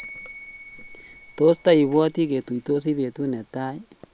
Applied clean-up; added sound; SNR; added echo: none; Bell; 5 dB; none.